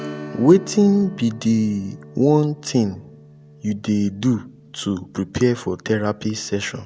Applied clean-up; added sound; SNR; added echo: none; Strum; 18 dB; none.